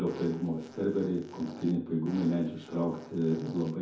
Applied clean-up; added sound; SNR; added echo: none; Fart; 20 dB; reverberation time 0.6 s.